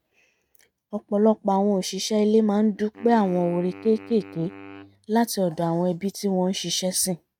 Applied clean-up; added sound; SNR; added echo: neural mask model RNNoise.